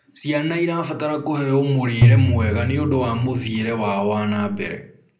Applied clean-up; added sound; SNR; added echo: none; Tabla; -1 dB; reverberation time 0.5 s.